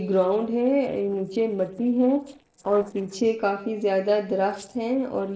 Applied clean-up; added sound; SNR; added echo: neural separator model SepFormer DNS4.